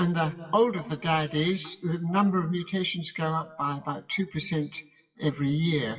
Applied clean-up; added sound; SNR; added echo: classical method WPE with log-MMSE.